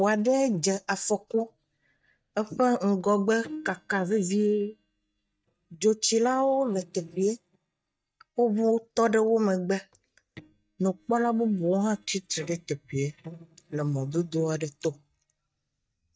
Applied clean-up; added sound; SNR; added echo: neural mask model DeepFilterNet 3.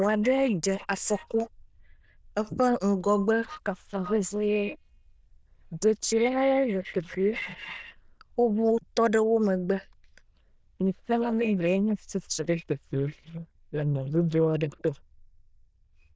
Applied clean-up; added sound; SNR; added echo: neural diffusion model UNIVERSE++.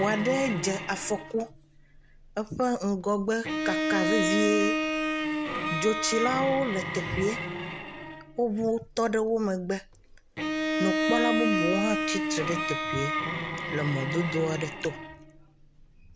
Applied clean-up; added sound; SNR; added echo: none; Bowed string instrument; 1 dB; none.